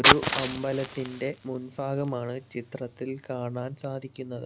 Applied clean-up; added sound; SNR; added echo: none; Fire; -2 dB; none.